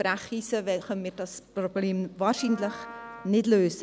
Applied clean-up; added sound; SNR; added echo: none; Wind instrument, woodwind instrument; 16 dB; none.